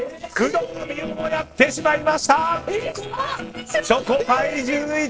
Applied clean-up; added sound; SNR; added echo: neural separator model SepFormer DNS4.